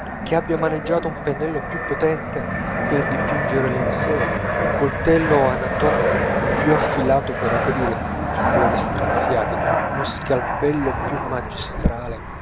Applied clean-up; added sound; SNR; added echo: none; Fixed-wing aircraft, airplane; -1 dB; none.